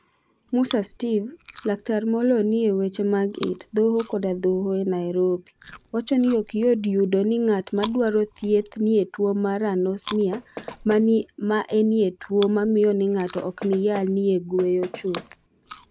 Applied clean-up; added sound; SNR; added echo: none; Knock + Chewing, mastication; 18 dB; none.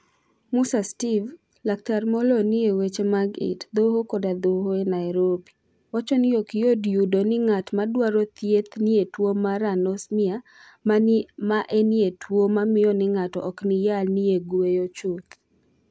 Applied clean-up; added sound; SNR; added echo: none; none; none; none.